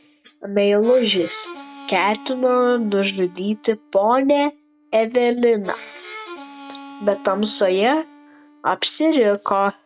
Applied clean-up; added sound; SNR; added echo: none; Harmonica; 20 dB; none.